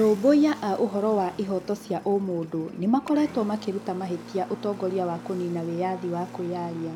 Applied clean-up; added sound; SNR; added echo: none; Engine; 16 dB; none.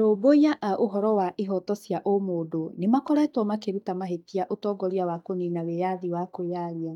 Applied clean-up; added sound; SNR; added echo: neural mask model DeepFilterNet 3.